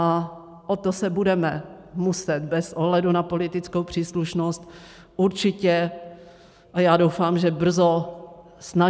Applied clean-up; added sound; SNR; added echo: none; none; none; none.